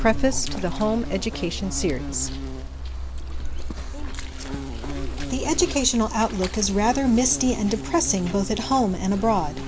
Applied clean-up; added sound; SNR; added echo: none; Insect; 5 dB; none.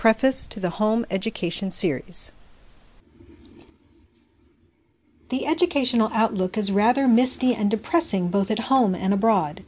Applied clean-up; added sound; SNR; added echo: none; none; none; none.